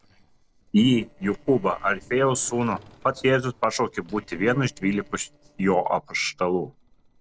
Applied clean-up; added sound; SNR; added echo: neural separator model SepFormer DNS4.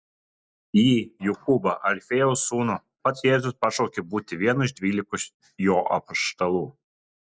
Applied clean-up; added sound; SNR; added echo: none; none; none; none.